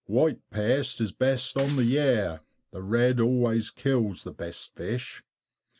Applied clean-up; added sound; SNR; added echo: none; Shatter / Crushing; 17 dB; none.